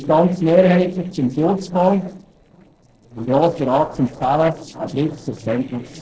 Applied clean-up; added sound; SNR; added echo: neural separator model SepFormer DNS4.